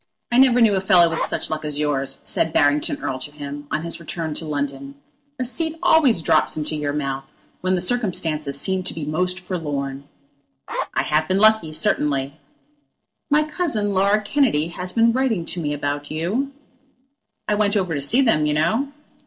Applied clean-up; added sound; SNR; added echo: neural separator model SepFormer DNS4.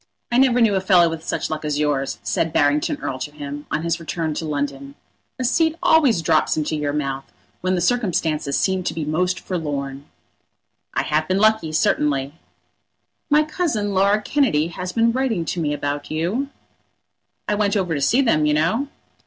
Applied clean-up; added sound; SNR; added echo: none; none; none; none.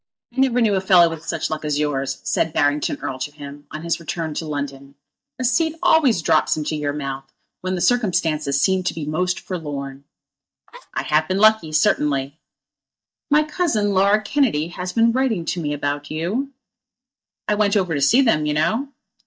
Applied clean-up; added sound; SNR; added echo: neural mask model DeepFilterNet 3.